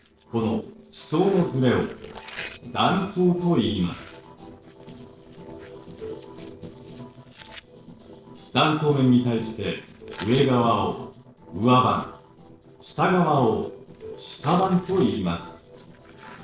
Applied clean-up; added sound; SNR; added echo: neural separator model SepFormer DNS4.